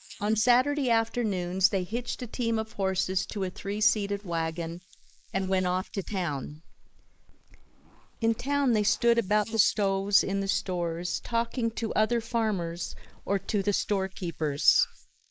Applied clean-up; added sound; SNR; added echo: neural mask model Resemble Enhance denoiser.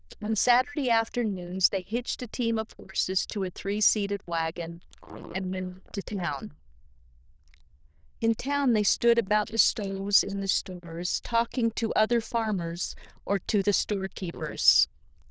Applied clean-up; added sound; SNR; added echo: neural diffusion model UNIVERSE++.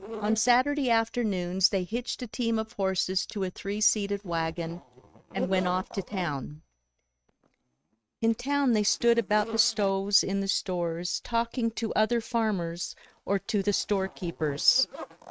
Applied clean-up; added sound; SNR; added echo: neural mask model RNNoise.